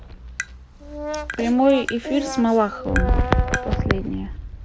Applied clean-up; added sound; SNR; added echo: none; Brass instrument + Tap; 10 dB; none.